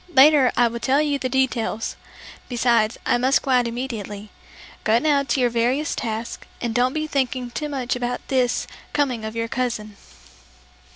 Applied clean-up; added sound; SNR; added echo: none; none; none; none.